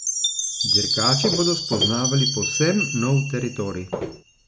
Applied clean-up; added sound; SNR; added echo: none; Chime + Walk, footsteps; 0 dB; none.